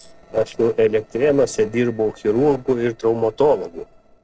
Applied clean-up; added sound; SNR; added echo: neural separator model SepFormer DNS4.